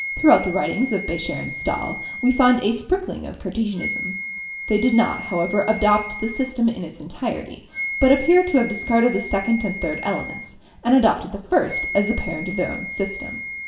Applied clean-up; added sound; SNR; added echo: none; Wind instrument, woodwind instrument; 10 dB; reverberation time 0.7 s.